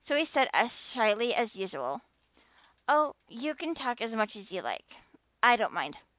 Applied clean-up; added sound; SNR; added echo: none; none; none; none.